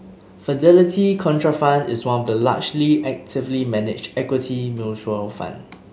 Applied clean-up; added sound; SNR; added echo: none; none; none; none.